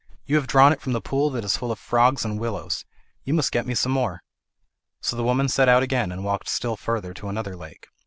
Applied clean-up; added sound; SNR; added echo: none; none; none; none.